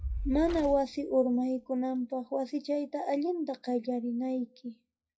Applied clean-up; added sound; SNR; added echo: classical method WPE with log-MMSE.